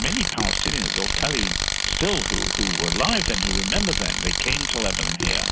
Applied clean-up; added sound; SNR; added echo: none; Tools; -4 dB; none.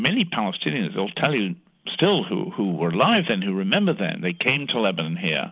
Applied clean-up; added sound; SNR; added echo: none; none; none; none.